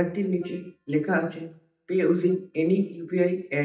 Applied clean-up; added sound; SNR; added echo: neural mask model DeepFilterNet 3.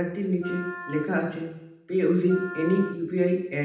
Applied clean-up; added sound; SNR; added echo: none; Wind instrument, woodwind instrument; 15 dB; reverberation time 0.9 s.